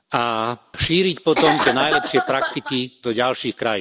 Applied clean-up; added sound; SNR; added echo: none; Cough; 1 dB; none.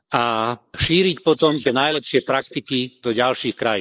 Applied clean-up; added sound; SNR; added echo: neural mask model Resemble Enhance denoiser.